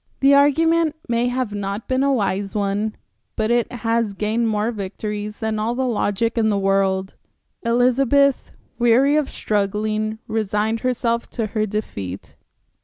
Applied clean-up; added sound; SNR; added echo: none; none; none; none.